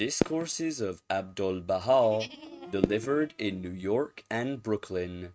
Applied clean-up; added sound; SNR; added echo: neural mask model RNNoise.